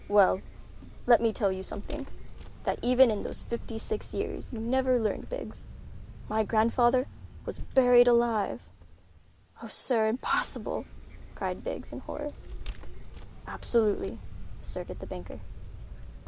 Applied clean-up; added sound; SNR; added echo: none; Vehicle; 10 dB; none.